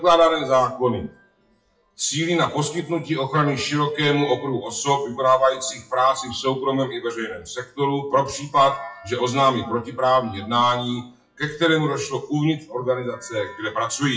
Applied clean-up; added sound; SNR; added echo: classical method WPE with log-MMSE.